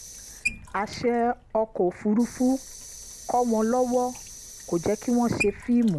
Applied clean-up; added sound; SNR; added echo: none; Sink (filling or washing) / Water tap, faucet; 13 dB; none.